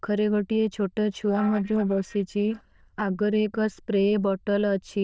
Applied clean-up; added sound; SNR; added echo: neural diffusion model UNIVERSE++.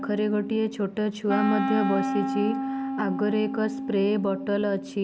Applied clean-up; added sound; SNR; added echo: none; Wind instrument, woodwind instrument; 4 dB; none.